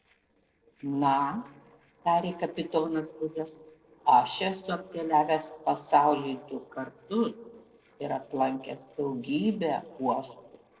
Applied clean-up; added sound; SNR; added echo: neural separator model SepFormer DNS4.